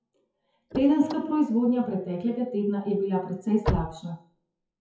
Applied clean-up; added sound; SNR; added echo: classical method WPE with log-MMSE.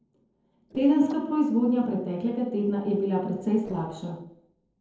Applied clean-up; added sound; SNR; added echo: neural separator model SepFormer DNS4.